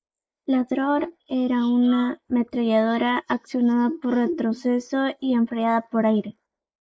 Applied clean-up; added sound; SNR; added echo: neural mask model Resemble Enhance denoiser.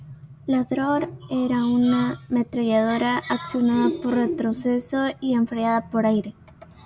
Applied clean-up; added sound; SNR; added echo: none; none; none; none.